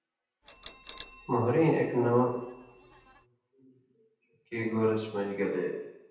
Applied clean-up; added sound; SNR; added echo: none; Bell; 11 dB; reverberation time 0.9 s.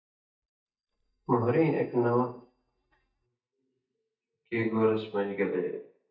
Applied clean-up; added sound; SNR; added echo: neural mask model DeepFilterNet 3.